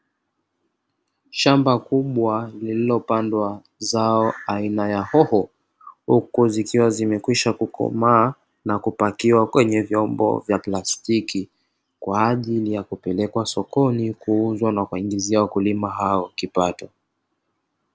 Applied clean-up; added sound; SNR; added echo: none; none; none; none.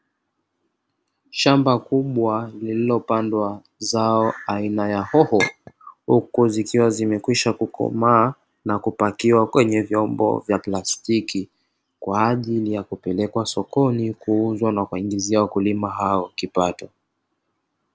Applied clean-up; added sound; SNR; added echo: none; Chink, clink; 7 dB; none.